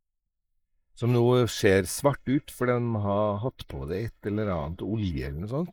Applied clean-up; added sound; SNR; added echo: neural mask model Resemble Enhance denoiser.